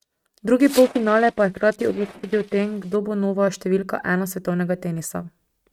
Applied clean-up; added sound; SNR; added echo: neural mask model RNNoise.